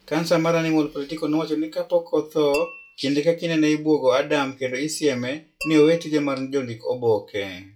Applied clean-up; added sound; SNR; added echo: classical method log-MMSE.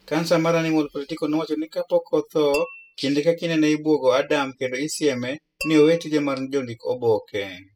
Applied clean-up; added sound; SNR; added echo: classical method spectral subtraction.